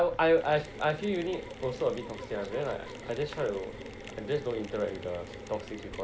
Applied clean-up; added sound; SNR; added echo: none; Mechanisms; 13 dB; none.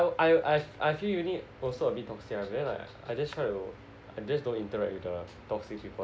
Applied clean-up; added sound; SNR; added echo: none; none; none; none.